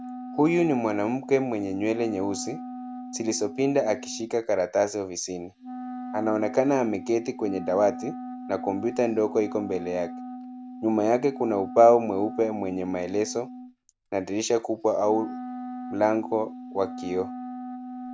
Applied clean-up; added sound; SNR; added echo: none; Wind instrument, woodwind instrument; 12 dB; none.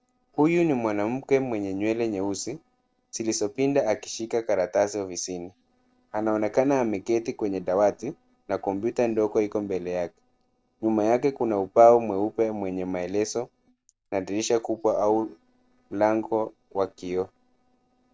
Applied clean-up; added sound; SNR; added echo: neural separator model SepFormer DNS4.